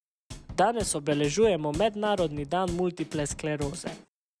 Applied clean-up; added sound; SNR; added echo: none; Drum kit; 13 dB; none.